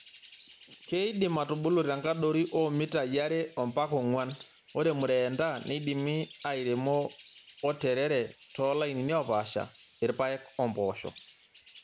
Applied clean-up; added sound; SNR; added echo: none; Bird; 14 dB; none.